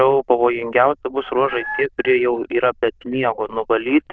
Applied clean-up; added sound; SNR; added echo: neural diffusion model UNIVERSE++.